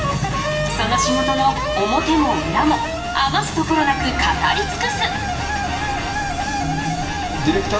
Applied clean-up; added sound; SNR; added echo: none; Truck; 10 dB; reverberation time 1.1 s.